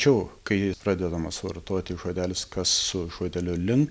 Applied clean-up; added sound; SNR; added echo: none; none; none; none.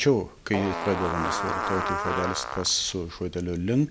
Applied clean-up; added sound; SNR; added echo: none; Fart; 3 dB; none.